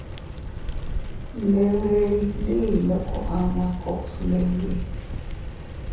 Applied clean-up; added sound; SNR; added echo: none; Bicycle; 4 dB; reverberation time 0.6 s.